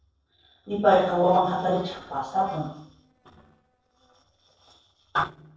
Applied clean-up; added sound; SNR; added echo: neural separator model SepFormer DNS4.